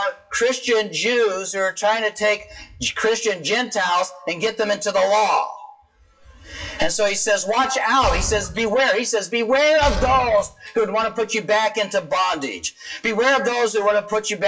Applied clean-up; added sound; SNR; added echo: classical method WPE with log-MMSE.